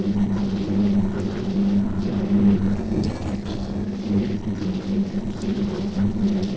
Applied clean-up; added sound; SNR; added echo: neural separator model SepFormer DNS4.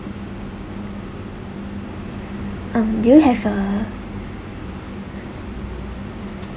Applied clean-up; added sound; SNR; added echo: none; none; none; none.